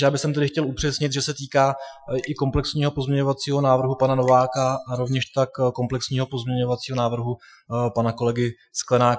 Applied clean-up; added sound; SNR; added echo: classical method Wiener filter.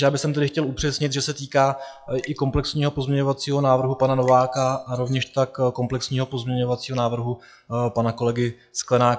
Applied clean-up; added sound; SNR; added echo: classical method log-MMSE.